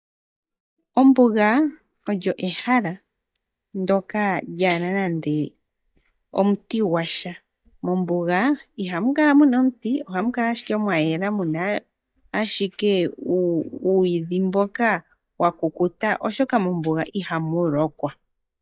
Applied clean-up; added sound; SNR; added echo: neural mask model DeepFilterNet 3.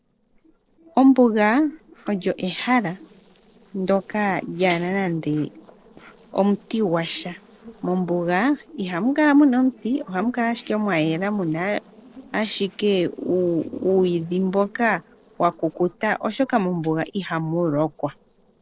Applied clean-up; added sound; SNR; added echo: neural separator model SepFormer DNS4.